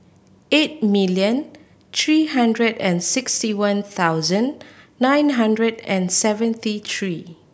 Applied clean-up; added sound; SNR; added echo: none; none; none; none.